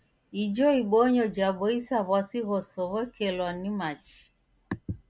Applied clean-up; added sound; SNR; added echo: none; none; none; none.